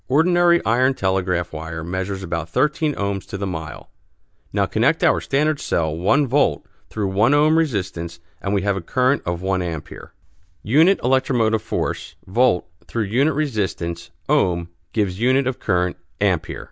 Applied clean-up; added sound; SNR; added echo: none; none; none; none.